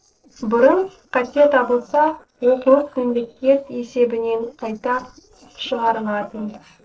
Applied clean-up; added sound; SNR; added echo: neural separator model SepFormer DNS4.